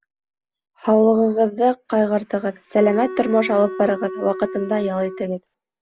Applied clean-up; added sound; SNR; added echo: none; Wind instrument, woodwind instrument; 12 dB; none.